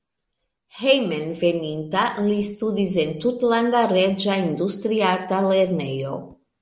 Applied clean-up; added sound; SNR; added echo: none; none; none; none.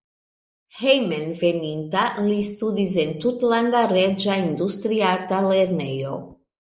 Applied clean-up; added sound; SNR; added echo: neural mask model Resemble Enhance denoiser.